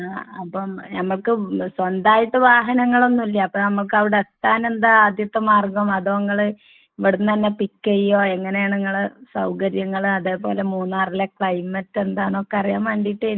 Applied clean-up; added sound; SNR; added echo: neural mask model Resemble Enhance denoiser.